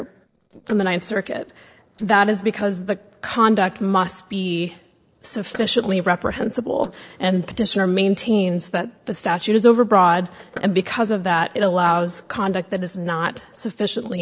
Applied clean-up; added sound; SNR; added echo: neural separator model SepFormer DNS4.